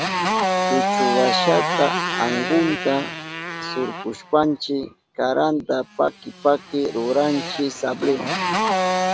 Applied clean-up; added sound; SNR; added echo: none; Motorcycle; 2 dB; none.